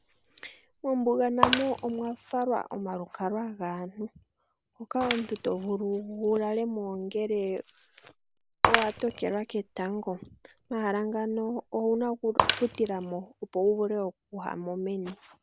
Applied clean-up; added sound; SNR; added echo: none; Shatter; 5 dB; none.